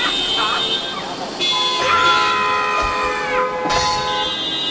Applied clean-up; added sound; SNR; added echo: none; Chatter / Traffic noise, roadway noise / Vehicle horn, car horn, honking / Engine; -3 dB; reverberation time 2.5 s.